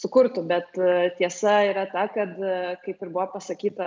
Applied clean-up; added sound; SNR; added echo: none; none; none; none.